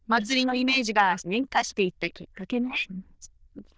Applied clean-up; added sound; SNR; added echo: neural diffusion model UNIVERSE++.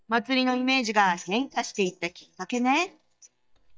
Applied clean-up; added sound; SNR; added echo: neural mask model DeepFilterNet 3.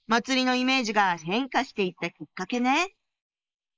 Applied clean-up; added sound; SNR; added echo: neural mask model Resemble Enhance denoiser.